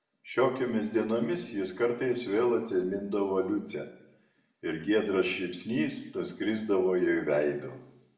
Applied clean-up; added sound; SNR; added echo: none; none; none; reverberation time 0.7 s.